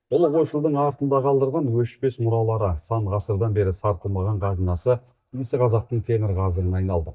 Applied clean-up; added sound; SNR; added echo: neural mask model DeepFilterNet 3.